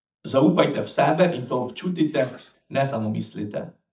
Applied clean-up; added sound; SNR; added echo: neural mask model DeepFilterNet 3.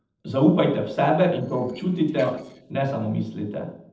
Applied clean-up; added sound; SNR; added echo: neural separator model SepFormer DNS4.